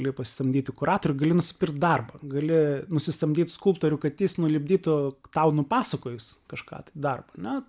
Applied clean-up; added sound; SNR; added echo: none; none; none; none.